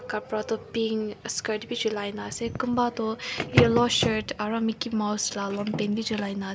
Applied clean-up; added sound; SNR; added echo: none; none; none; none.